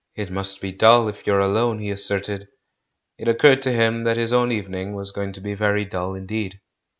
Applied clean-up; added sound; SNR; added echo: none; none; none; none.